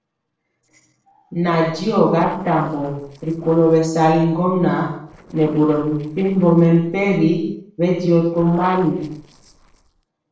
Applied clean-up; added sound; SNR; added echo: neural separator model SepFormer DNS4.